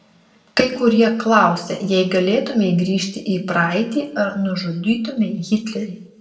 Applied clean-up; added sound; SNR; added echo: none; none; none; reverberation time 0.6 s.